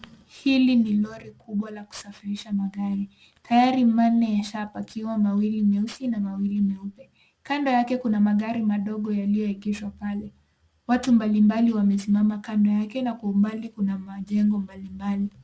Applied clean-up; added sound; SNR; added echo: none; none; none; none.